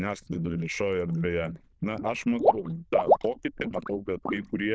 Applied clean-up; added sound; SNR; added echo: neural diffusion model UNIVERSE++.